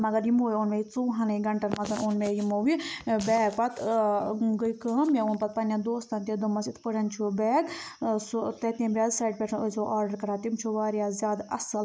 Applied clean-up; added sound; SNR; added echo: none; none; none; none.